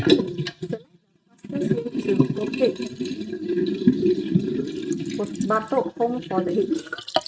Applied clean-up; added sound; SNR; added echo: neural mask model RNNoise.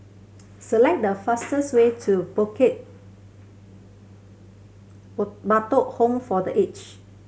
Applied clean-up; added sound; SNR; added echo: none; none; none; none.